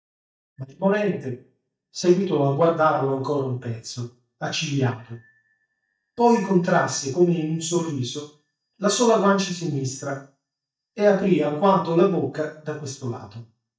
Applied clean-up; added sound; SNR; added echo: neural mask model DeepFilterNet 3.